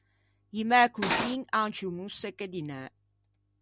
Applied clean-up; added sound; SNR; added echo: none; Cutlery, silverware; -3 dB; none.